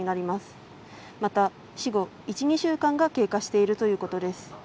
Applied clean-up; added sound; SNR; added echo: none; none; none; none.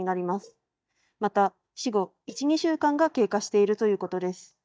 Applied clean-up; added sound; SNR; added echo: neural mask model DeepFilterNet 3.